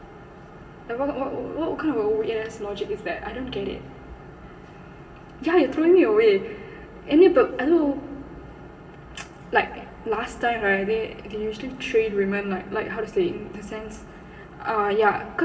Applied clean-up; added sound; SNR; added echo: none; none; none; reverberation time 1.8 s.